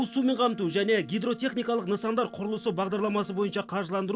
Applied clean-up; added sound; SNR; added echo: neural separator model SepFormer DNS4.